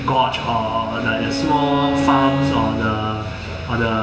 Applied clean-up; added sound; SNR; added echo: none; Bowed string instrument; 4 dB; reverberation time 2.2 s.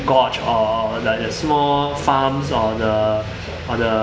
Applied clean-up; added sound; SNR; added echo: none; none; none; none.